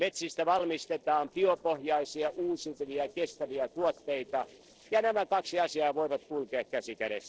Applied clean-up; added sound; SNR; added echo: neural separator model SepFormer DNS4.